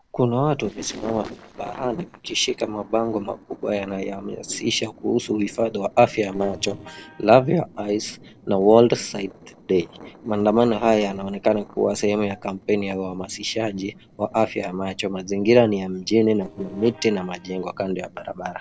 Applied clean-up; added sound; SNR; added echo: neural separator model SepFormer DNS4.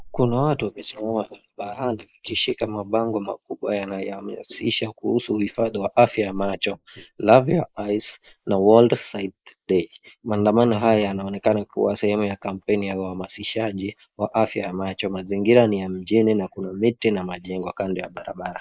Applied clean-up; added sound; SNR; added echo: neural mask model Resemble Enhance denoiser.